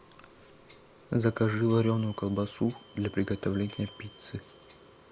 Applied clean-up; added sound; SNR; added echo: none; Bell; 20 dB; none.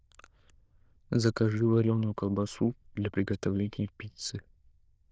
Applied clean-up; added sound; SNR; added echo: neural diffusion model UNIVERSE++.